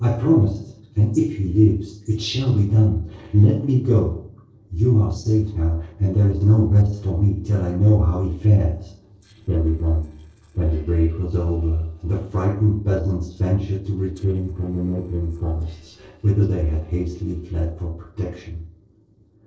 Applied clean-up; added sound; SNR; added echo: neural separator model SepFormer DNS4.